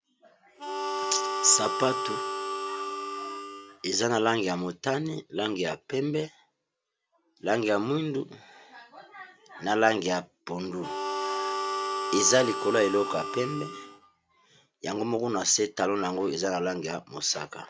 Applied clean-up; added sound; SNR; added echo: none; Harmonica; 3 dB; none.